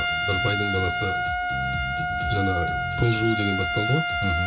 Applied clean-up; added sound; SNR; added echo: none; Trumpet; -1 dB; reverberation time 0.2 s.